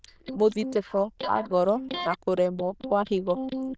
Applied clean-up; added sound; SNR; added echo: neural diffusion model UNIVERSE++.